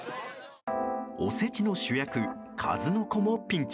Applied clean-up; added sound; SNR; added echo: none; none; none; none.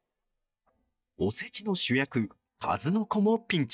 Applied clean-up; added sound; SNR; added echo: neural mask model DeepFilterNet 3.